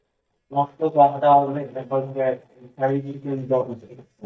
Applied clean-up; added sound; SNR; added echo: neural mask model DeepFilterNet 3.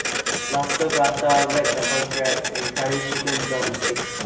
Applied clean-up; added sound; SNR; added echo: none; Printer; 1 dB; reverberation time 0.9 s.